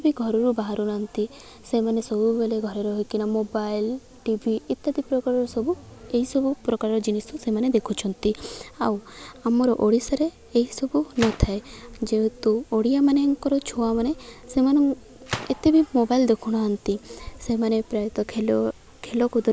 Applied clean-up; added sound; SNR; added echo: none; Gunshot, gunfire; 18 dB; none.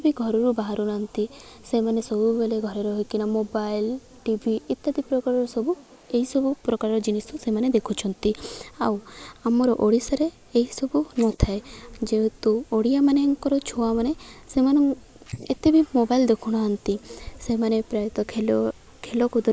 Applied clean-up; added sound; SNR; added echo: neural mask model Resemble Enhance denoiser.